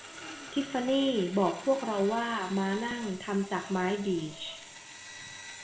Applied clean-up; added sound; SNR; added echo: none; Sawing; 14 dB; reverberation time 0.5 s.